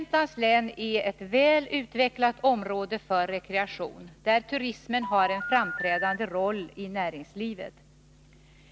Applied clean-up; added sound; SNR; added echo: none; Telephone; 5 dB; none.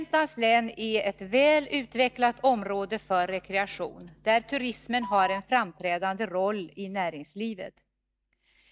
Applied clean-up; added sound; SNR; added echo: neural mask model DeepFilterNet 3.